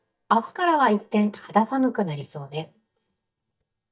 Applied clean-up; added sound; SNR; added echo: neural mask model DeepFilterNet 3.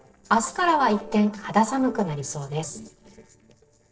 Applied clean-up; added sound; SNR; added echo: neural separator model SepFormer DNS4.